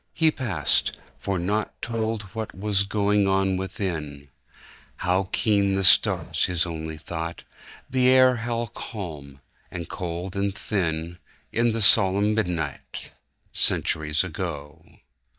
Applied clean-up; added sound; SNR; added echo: neural mask model DeepFilterNet 3.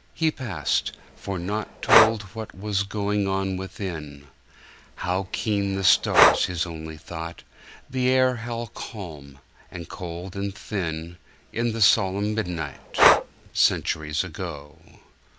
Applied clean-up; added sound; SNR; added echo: none; Breathing; -1 dB; none.